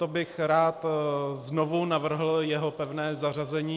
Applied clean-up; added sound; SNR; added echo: none; none; none; none.